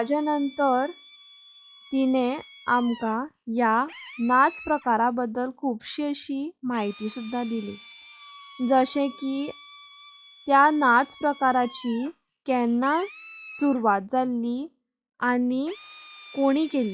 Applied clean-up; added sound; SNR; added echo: classical method log-MMSE.